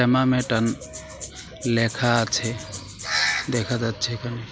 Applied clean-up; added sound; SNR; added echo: none; Rattle (instrument); 17 dB; none.